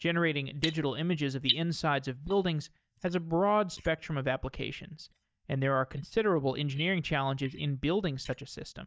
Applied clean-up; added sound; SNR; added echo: neural mask model DeepFilterNet 3.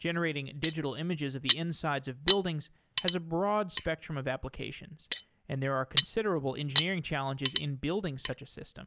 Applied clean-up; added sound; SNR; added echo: none; Cutlery, silverware; -1 dB; none.